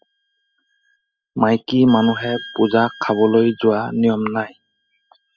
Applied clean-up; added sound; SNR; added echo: classical method spectral subtraction.